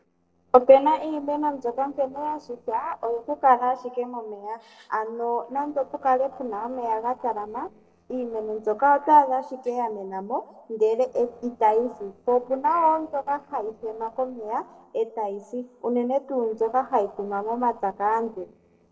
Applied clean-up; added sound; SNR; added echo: neural separator model SepFormer DNS4.